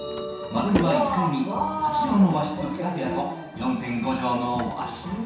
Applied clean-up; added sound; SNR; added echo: none; Drawer open or close / Wood; 13 dB; reverberation time 0.7 s.